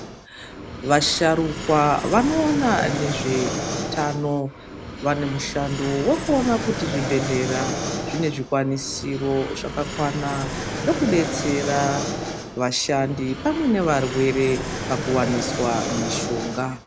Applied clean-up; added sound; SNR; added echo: none; Fixed-wing aircraft, airplane; 6 dB; none.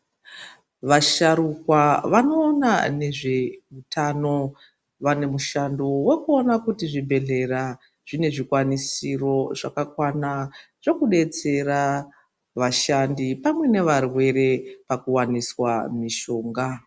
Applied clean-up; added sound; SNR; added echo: none; none; none; none.